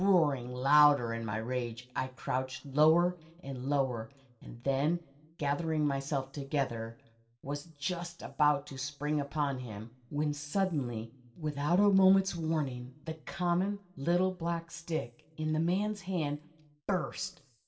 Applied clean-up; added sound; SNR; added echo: none; none; none; reverberation time 0.5 s.